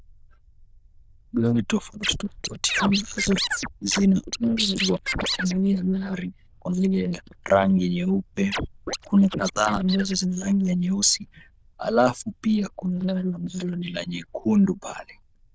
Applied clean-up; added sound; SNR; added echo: neural diffusion model UNIVERSE++.